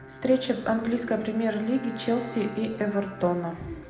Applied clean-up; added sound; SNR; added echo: none; Bowed string instrument; 16 dB; reverberation time 0.8 s.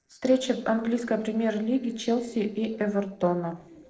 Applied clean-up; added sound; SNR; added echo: neural separator model SepFormer DNS4.